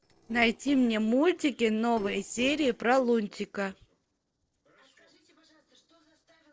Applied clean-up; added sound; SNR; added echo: neural separator model SepFormer DNS4.